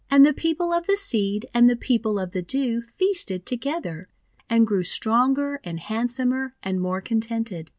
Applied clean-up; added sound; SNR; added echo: none; none; none; none.